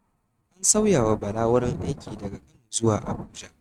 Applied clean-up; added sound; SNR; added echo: neural mask model RNNoise.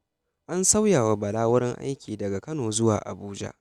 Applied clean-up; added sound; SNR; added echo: none; none; none; none.